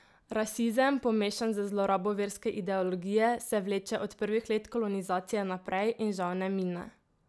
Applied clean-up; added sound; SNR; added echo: none; none; none; none.